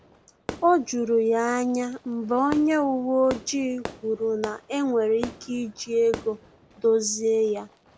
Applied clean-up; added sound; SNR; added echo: none; Fireworks; 17 dB; none.